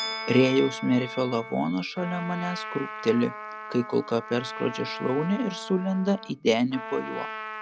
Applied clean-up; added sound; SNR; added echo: none; Trumpet + Musical instrument; 10 dB; none.